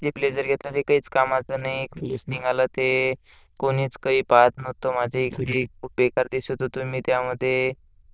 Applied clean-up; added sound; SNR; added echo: neural diffusion model UNIVERSE++.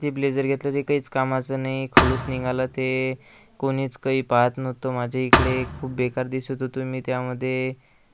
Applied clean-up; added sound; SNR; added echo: none; Thump, thud; -1 dB; none.